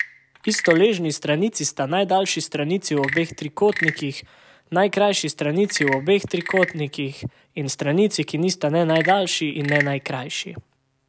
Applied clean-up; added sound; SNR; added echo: none; Wood / Percussion / Frog; 10 dB; none.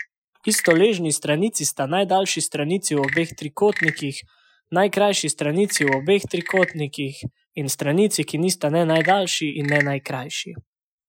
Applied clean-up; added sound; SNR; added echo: classical method Wiener filter.